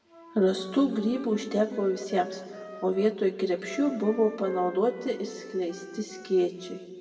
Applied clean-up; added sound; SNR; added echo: none; Wind instrument, woodwind instrument; 17 dB; reverberation time 2.1 s.